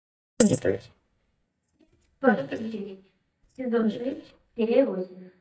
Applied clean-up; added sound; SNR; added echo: neural mask model DeepFilterNet 3.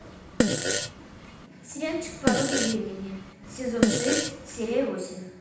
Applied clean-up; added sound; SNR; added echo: none; Fart; -2 dB; reverberation time 0.8 s.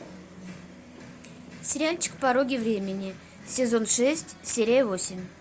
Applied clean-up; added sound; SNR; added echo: none; none; none; none.